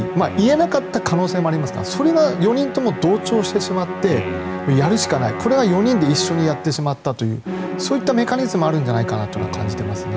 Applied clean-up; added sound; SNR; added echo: none; Musical instrument; 8 dB; none.